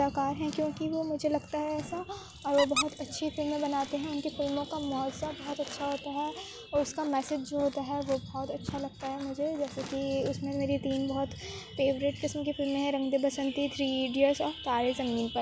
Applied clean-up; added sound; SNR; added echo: none; Squeak; 7 dB; none.